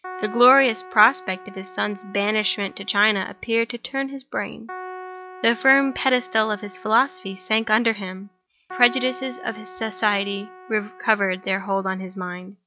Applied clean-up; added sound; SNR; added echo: none; Keyboard (musical); 17 dB; none.